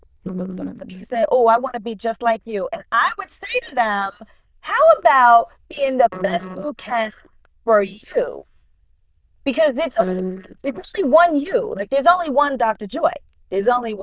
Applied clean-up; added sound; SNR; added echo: neural diffusion model UNIVERSE++.